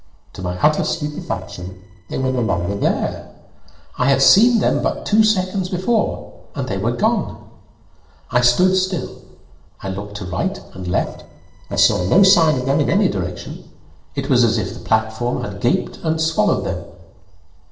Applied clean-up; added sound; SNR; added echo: neural separator model SepFormer DNS4.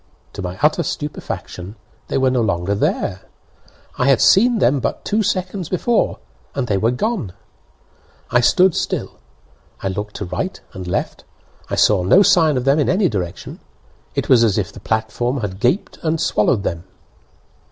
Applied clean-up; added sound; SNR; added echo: none; none; none; none.